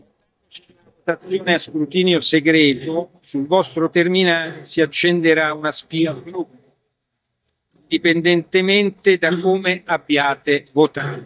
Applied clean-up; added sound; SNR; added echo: neural mask model DeepFilterNet 3.